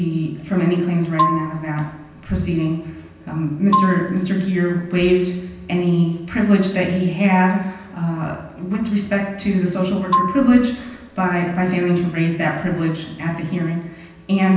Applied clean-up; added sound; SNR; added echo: none; Marimba, xylophone; 5 dB; reverberation time 0.9 s.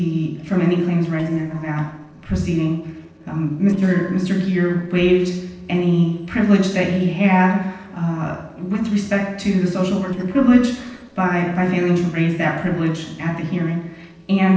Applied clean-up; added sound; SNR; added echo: neural separator model SepFormer DNS4.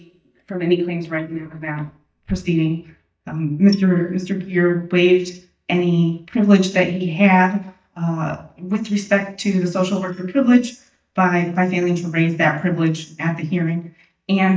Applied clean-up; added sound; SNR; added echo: neural mask model DeepFilterNet 3.